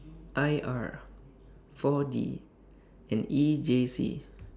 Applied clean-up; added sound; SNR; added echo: none; none; none; none.